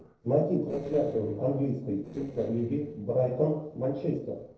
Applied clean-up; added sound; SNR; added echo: neural separator model SepFormer DNS4.